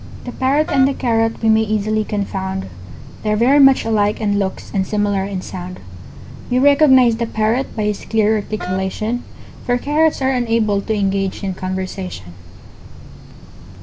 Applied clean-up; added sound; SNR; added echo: none; Wind instrument, woodwind instrument + Drum; 16 dB; none.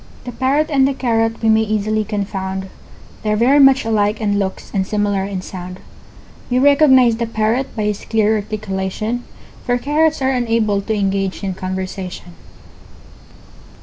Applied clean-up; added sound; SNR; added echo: none; none; none; none.